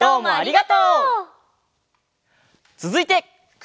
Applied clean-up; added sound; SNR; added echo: none; none; none; none.